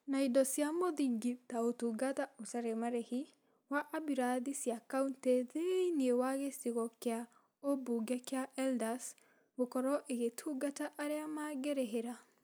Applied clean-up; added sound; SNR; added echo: none; none; none; none.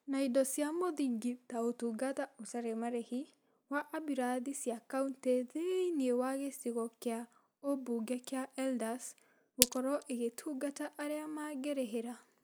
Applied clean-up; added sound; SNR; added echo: none; Glass; -1 dB; none.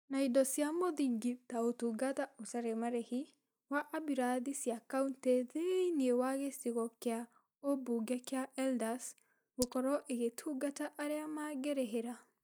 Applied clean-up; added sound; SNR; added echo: neural mask model DeepFilterNet 3.